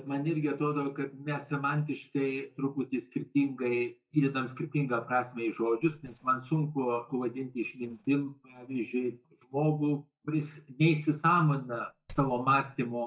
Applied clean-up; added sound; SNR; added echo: neural mask model DeepFilterNet 3.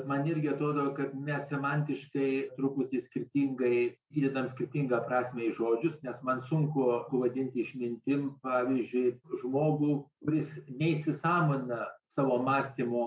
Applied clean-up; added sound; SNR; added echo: none; none; none; none.